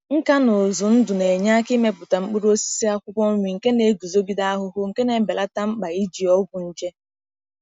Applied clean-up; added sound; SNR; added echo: none; none; none; none.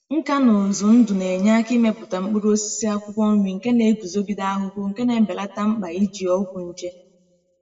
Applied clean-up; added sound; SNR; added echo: none; none; none; reverberation time 1.0 s.